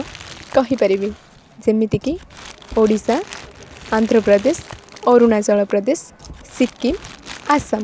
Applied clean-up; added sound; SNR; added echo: none; Crumpling, crinkling; 19 dB; none.